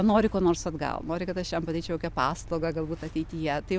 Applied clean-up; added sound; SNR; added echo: none; Engine starting / Car; 15 dB; none.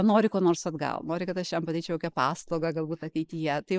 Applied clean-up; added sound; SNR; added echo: neural mask model Resemble Enhance denoiser.